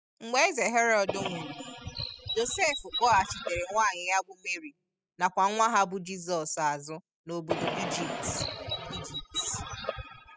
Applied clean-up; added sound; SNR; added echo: classical method spectral subtraction.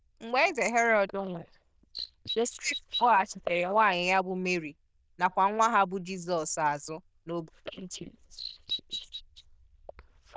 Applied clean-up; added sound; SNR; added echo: neural diffusion model UNIVERSE++.